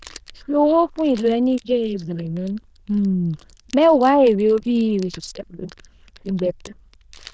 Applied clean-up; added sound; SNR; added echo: neural diffusion model UNIVERSE++.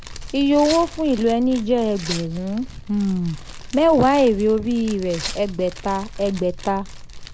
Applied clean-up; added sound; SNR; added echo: none; Tearing + Fire; 12 dB; none.